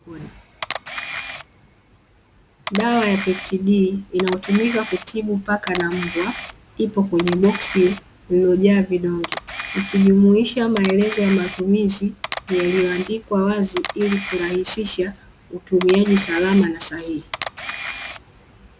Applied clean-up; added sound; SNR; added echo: none; Camera; 10 dB; none.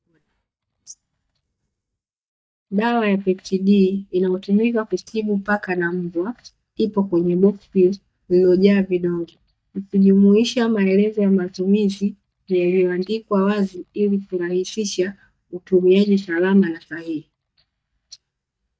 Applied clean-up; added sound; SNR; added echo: neural mask model DeepFilterNet 3.